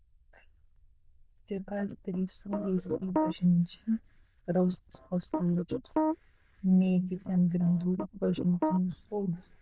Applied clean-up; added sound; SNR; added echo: neural diffusion model UNIVERSE++.